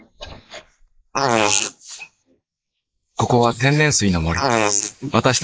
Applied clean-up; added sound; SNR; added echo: neural mask model Resemble Enhance denoiser.